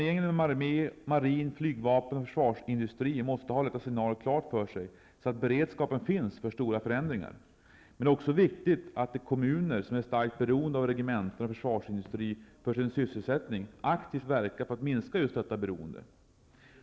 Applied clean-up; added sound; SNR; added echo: none; none; none; none.